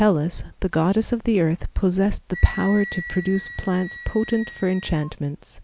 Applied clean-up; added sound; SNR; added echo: none; Wind instrument, woodwind instrument; 17 dB; none.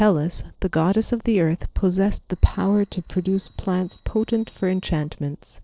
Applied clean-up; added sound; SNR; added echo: neural separator model SepFormer DNS4.